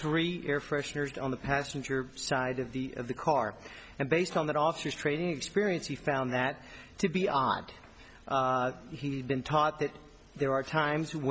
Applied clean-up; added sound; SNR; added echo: none; none; none; none.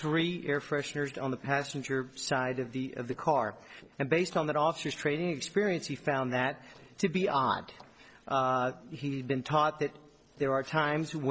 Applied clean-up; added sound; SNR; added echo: neural separator model SepFormer DNS4.